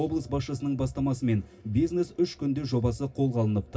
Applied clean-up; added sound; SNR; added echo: none; none; none; reverberation time 0.4 s.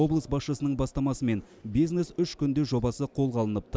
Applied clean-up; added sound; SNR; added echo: none; none; none; none.